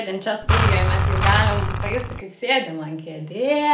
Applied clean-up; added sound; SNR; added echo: none; Engine; -4 dB; reverberation time 0.4 s.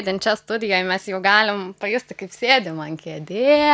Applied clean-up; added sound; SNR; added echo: none; none; none; none.